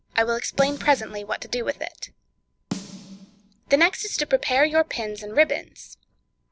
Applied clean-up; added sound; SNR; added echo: none; Snare drum; 14 dB; none.